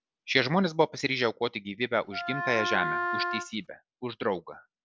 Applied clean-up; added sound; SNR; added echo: none; Wind instrument, woodwind instrument; 2 dB; none.